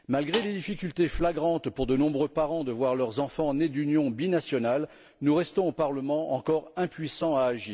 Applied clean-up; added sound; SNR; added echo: none; Snare drum; 11 dB; none.